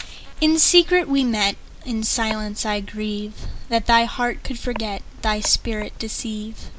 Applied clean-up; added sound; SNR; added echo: none; none; none; none.